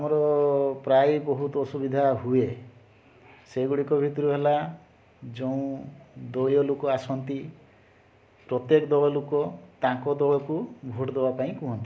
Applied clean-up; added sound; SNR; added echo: none; none; none; none.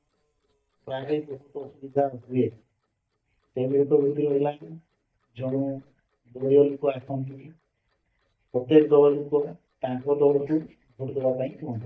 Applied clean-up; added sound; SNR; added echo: neural mask model DeepFilterNet 3.